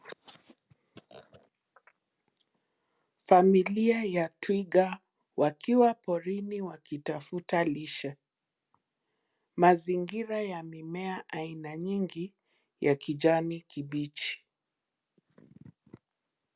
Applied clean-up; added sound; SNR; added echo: none; none; none; none.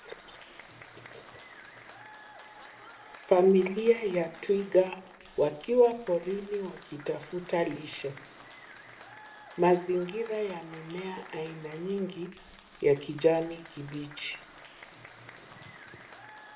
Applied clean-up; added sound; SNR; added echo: none; Applause / Crowd; 19 dB; reverberation time 0.7 s.